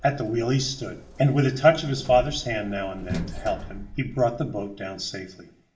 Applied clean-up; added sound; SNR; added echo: none; Sliding door; 13 dB; reverberation time 0.4 s.